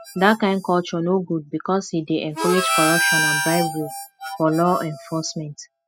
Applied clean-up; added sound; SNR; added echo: classical method spectral subtraction.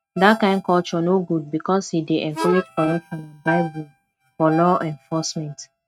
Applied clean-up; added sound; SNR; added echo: neural mask model RNNoise.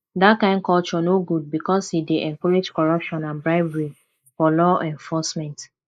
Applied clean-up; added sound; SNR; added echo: neural mask model Resemble Enhance denoiser.